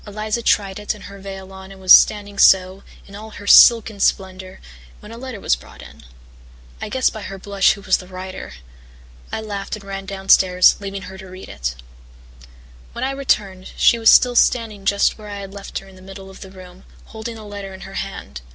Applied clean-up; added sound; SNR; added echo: none; none; none; none.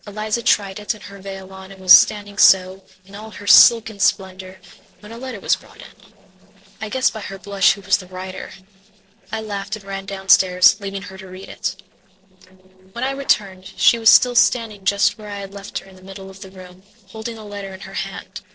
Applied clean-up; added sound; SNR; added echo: neural separator model SepFormer DNS4.